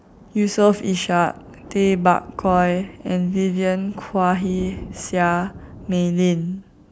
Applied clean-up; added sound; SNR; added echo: none; Thunder; 19 dB; none.